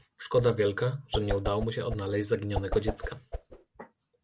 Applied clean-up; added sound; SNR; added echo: none; Whoosh, swoosh, swish; 6 dB; none.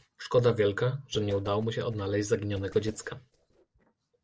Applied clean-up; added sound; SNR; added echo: neural separator model SepFormer DNS4.